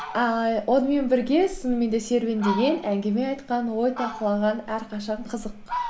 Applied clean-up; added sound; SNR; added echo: none; Fowl; 12 dB; none.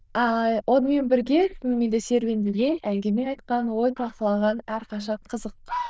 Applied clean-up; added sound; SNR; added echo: neural diffusion model UNIVERSE++.